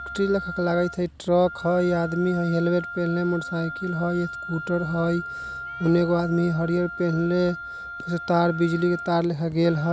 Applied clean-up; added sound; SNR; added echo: none; Wind instrument, woodwind instrument; 11 dB; none.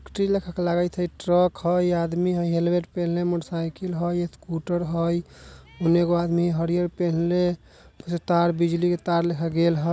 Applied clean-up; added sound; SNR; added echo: none; none; none; none.